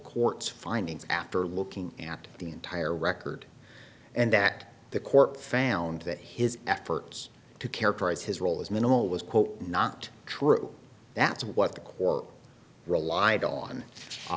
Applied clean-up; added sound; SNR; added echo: none; none; none; none.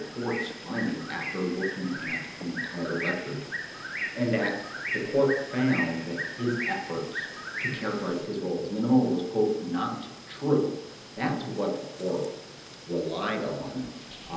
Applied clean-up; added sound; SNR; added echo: none; Bird; 8 dB; reverberation time 0.9 s.